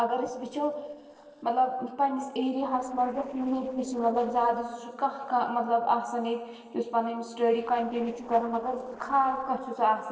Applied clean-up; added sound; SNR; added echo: neural separator model SepFormer DNS4.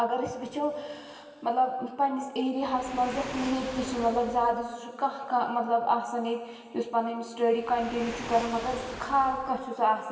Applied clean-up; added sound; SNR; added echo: none; Waves, surf; 15 dB; reverberation time 2.5 s.